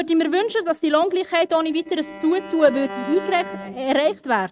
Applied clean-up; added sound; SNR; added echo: neural mask model RNNoise.